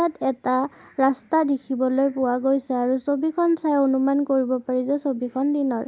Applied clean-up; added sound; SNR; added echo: none; none; none; none.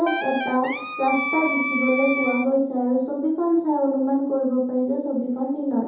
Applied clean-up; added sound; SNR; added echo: none; Wind instrument, woodwind instrument; 5 dB; reverberation time 0.8 s.